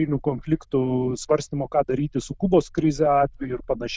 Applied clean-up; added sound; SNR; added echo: neural diffusion model UNIVERSE++.